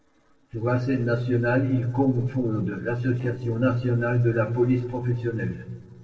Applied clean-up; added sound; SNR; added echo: neural separator model SepFormer DNS4.